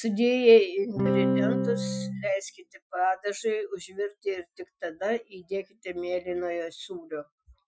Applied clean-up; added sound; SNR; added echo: classical method Wiener filter.